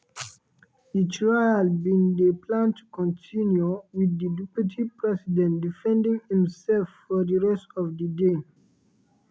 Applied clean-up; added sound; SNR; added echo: none; none; none; none.